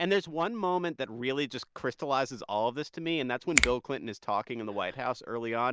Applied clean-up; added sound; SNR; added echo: none; Finger snapping; 2 dB; none.